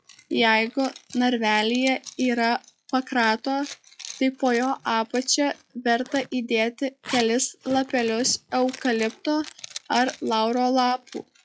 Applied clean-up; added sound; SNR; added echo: classical method log-MMSE.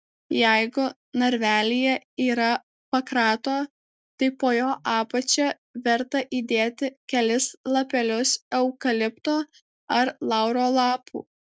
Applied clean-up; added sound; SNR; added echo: none; none; none; none.